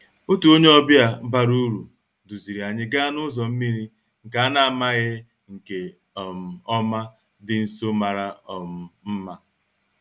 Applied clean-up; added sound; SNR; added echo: none; none; none; none.